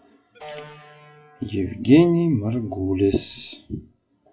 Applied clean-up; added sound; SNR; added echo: classical method WPE with log-MMSE.